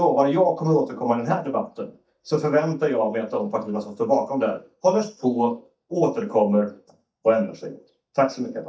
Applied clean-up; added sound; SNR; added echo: neural mask model DeepFilterNet 3.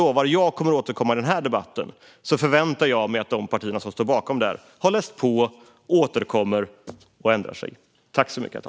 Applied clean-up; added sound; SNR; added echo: none; none; none; none.